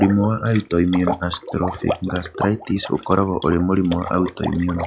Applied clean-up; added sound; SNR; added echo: classical method log-MMSE.